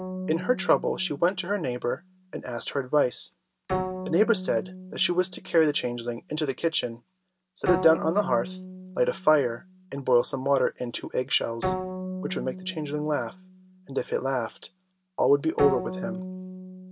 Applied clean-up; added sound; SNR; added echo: none; Bowed string instrument; 9 dB; none.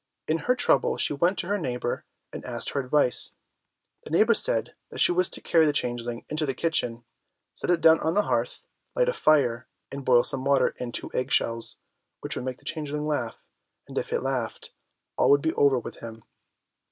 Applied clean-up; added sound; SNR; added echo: none; none; none; none.